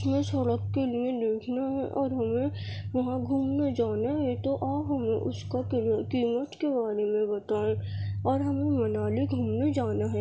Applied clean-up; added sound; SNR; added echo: none; none; none; none.